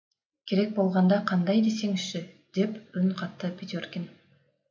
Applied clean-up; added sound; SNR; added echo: none; none; none; none.